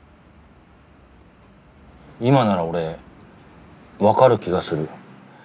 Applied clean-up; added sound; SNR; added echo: none; none; none; none.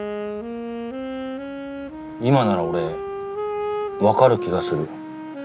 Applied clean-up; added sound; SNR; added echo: none; Wind instrument, woodwind instrument; 5 dB; none.